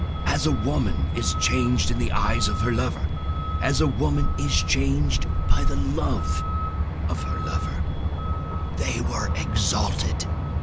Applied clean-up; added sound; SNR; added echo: none; Truck; -4 dB; none.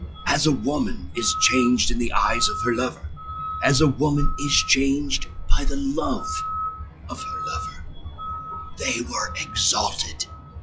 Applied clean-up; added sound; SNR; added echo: classical method log-MMSE.